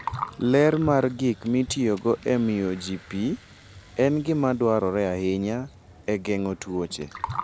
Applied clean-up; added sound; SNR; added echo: none; Gurgling; 15 dB; none.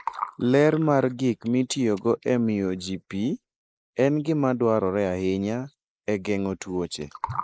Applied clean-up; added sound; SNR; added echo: neural mask model Resemble Enhance denoiser.